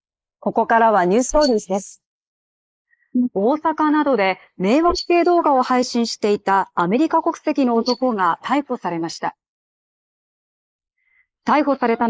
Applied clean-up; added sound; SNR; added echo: neural mask model Resemble Enhance denoiser.